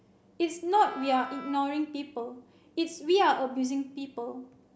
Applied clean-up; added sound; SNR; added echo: none; Wind instrument, woodwind instrument; 14 dB; none.